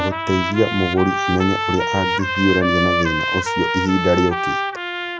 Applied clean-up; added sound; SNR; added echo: none; Trumpet; 1 dB; none.